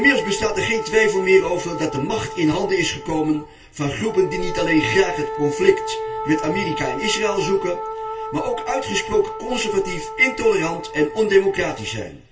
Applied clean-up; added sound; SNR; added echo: none; Wind instrument, woodwind instrument; 9 dB; reverberation time 0.2 s.